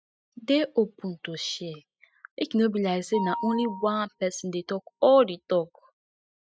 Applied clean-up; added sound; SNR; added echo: classical method spectral subtraction.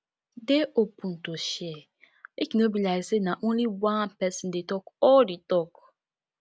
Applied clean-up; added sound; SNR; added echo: none; none; none; none.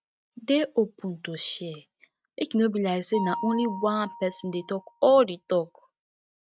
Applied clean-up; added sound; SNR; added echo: neural mask model RNNoise.